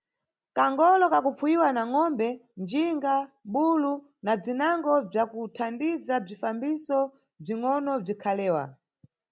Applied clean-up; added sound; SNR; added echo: none; none; none; none.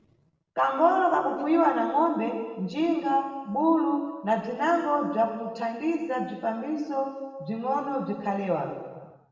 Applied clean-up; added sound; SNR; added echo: none; none; none; reverberation time 1.3 s.